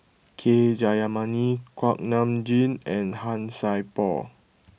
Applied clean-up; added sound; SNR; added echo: none; none; none; none.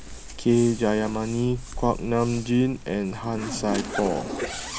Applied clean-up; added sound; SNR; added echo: none; Zipper (clothing); 9 dB; none.